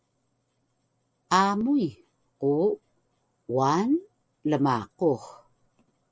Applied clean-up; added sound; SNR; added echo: none; none; none; none.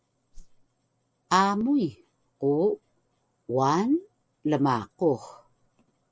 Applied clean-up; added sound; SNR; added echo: none; Whoosh, swoosh, swish; 18 dB; none.